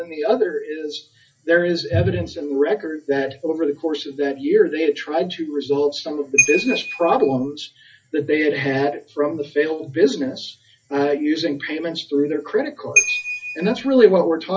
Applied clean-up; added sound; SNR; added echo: classical method WPE with log-MMSE.